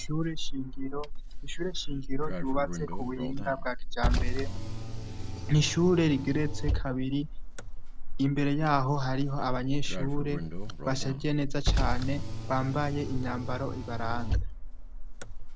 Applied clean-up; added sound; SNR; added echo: none; Car; -2 dB; none.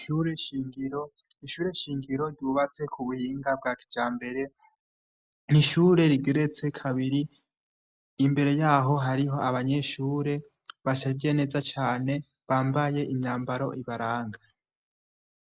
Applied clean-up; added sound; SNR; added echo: none; none; none; none.